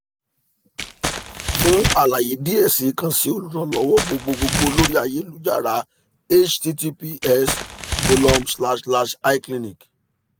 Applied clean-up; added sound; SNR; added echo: none; Crumpling, crinkling; 3 dB; none.